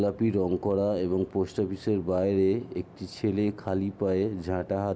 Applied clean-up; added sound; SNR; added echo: none; none; none; none.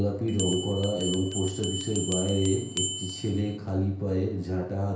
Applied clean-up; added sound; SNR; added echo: none; Bell; 6 dB; reverberation time 0.5 s.